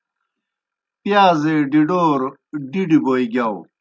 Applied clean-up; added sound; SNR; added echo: none; none; none; none.